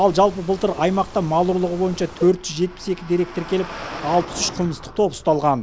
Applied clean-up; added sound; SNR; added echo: none; Cowbell; 19 dB; none.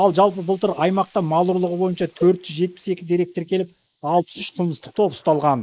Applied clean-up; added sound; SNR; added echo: neural mask model Resemble Enhance denoiser.